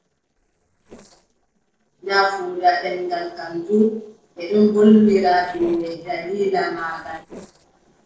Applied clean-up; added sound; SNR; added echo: neural separator model SepFormer DNS4.